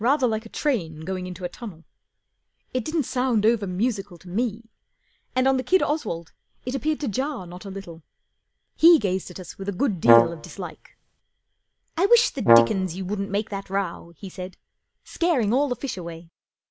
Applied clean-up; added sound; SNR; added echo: none; Brass instrument; -3 dB; none.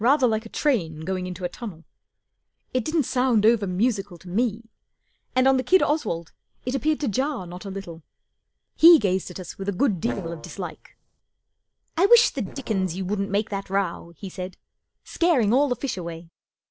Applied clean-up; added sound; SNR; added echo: neural separator model SepFormer DNS4.